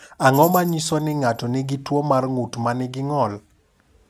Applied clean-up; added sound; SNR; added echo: none; Tambourine; 18 dB; none.